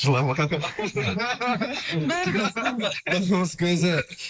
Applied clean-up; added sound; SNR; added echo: neural mask model Resemble Enhance denoiser.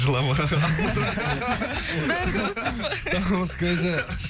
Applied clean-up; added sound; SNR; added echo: none; none; none; none.